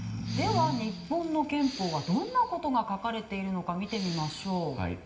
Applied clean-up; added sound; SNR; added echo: none; Respiratory sounds; 14 dB; reverberation time 0.8 s.